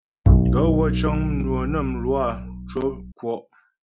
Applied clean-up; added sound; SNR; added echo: none; Bowed string instrument; -5 dB; none.